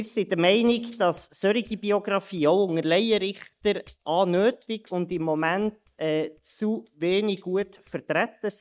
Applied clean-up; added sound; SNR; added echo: neural mask model DeepFilterNet 3.